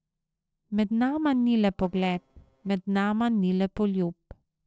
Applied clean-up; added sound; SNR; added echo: neural separator model SepFormer DNS4.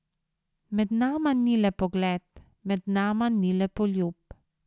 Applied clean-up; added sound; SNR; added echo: none; none; none; none.